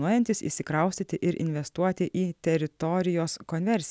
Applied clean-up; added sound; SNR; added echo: none; none; none; none.